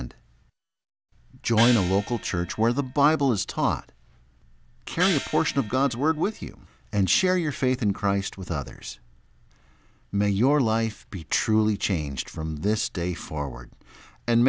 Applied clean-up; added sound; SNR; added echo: none; Gong; 9 dB; none.